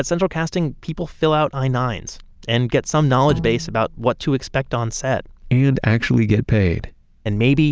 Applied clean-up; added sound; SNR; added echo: none; Bowed string instrument; 12 dB; none.